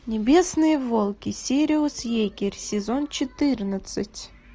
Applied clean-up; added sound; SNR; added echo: none; none; none; none.